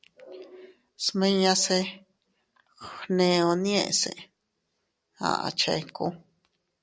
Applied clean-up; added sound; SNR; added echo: none; none; none; none.